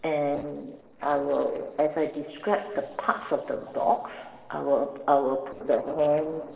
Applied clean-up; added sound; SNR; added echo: neural separator model SepFormer DNS4.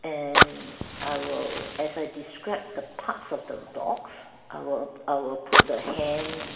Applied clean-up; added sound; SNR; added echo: none; Fire; -3 dB; reverberation time 2.0 s.